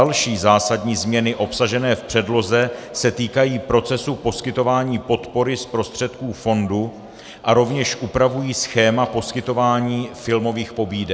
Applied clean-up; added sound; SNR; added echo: none; none; none; none.